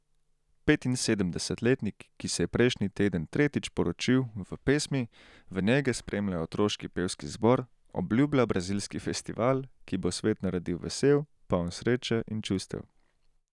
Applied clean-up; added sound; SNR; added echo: none; none; none; none.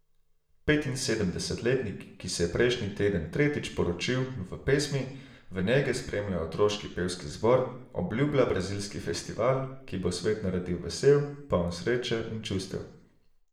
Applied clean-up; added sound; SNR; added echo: none; none; none; reverberation time 0.6 s.